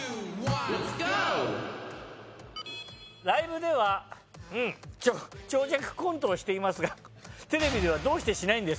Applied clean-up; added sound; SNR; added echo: none; none; none; none.